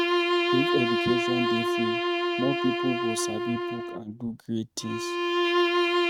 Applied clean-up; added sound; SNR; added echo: neural mask model RNNoise.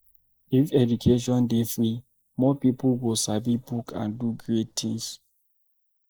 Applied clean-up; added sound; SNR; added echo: neural mask model Resemble Enhance denoiser.